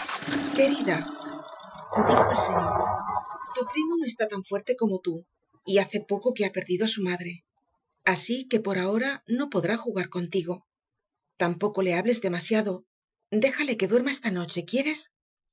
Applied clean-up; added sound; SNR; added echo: classical method Wiener filter.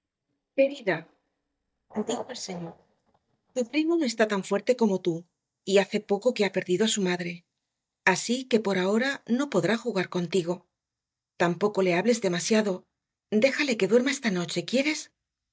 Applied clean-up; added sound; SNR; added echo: neural mask model DeepFilterNet 3.